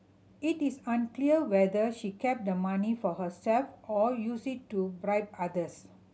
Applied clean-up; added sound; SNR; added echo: none; none; none; none.